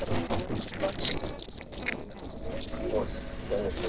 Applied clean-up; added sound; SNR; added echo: neural separator model SepFormer DNS4.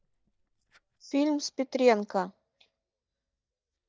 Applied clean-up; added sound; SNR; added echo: neural mask model DeepFilterNet 3.